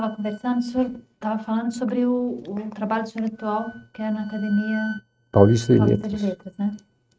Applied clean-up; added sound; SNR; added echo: neural mask model RNNoise.